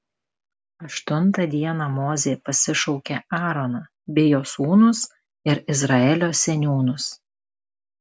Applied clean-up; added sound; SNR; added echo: none; none; none; none.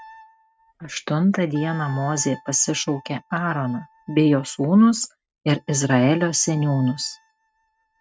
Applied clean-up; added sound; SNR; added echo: neural mask model RNNoise.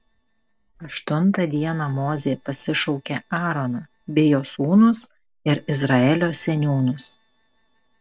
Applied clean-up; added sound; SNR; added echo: neural separator model SepFormer DNS4.